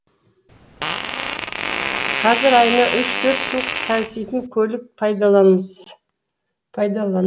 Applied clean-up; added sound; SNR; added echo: none; Fart; 4 dB; none.